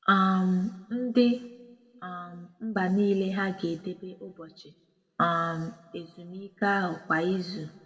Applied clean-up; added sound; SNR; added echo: none; none; none; reverberation time 1.1 s.